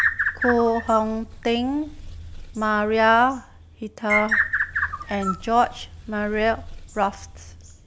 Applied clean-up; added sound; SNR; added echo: none; Bird; 5 dB; none.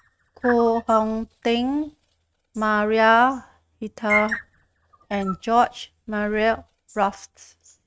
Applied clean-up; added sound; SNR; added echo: neural mask model RNNoise.